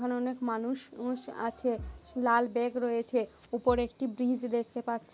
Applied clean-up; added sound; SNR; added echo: none; Bass drum; 13 dB; none.